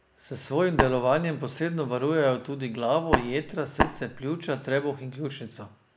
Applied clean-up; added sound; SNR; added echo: none; Tap; -1 dB; none.